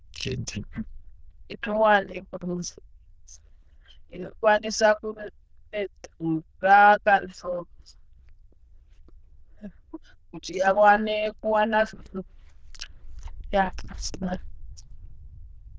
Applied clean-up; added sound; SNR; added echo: neural diffusion model UNIVERSE++.